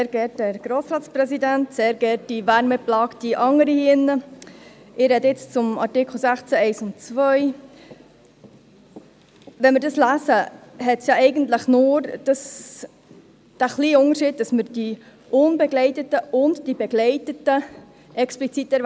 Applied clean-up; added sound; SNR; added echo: none; none; none; none.